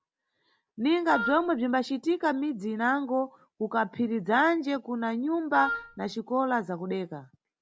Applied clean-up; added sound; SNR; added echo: none; Wind instrument, woodwind instrument; 6 dB; none.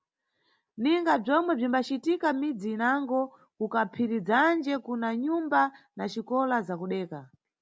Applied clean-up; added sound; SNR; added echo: none; none; none; none.